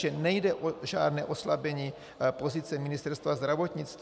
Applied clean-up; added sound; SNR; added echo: none; none; none; none.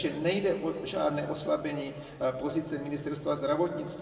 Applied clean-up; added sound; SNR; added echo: none; none; none; reverberation time 1.5 s.